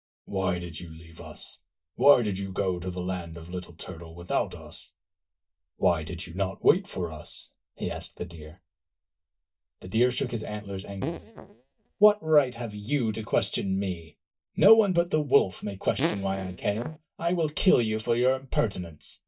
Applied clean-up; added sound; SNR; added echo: neural mask model DeepFilterNet 3.